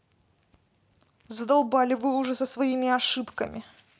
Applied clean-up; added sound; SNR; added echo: none; none; none; none.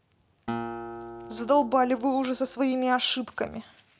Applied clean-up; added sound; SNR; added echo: none; Acoustic guitar; 12 dB; none.